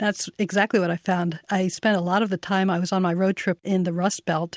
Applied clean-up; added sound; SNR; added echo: none; none; none; none.